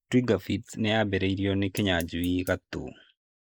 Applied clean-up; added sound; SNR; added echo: neural mask model Resemble Enhance denoiser.